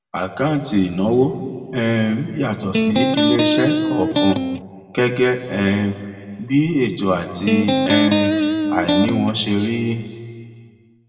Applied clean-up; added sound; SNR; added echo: none; Electric guitar; -3 dB; reverberation time 1.9 s.